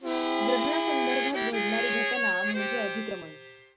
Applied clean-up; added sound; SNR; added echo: none; Harmonica; -5 dB; none.